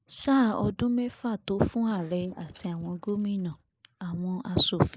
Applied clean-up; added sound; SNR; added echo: neural mask model Resemble Enhance denoiser.